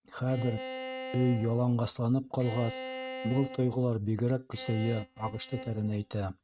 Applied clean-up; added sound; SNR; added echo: neural mask model RNNoise.